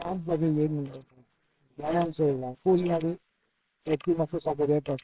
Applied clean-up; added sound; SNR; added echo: neural separator model SepFormer WHAMR!.